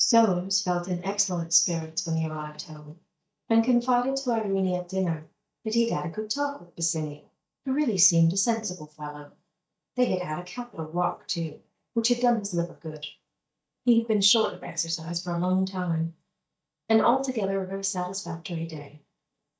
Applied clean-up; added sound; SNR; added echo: neural mask model DeepFilterNet 3.